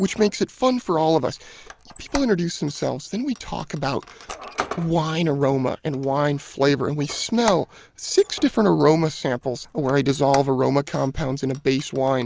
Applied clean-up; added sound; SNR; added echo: none; Squeak; 17 dB; none.